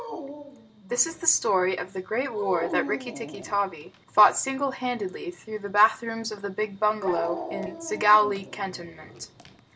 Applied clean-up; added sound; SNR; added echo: none; Dog; 13 dB; none.